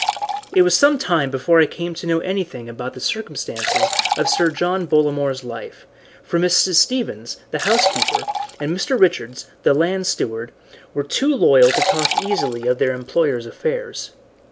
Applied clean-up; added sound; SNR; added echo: none; Liquid; 7 dB; none.